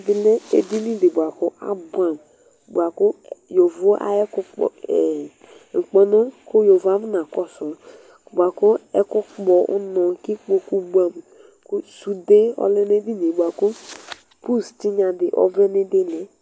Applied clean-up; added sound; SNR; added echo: none; none; none; none.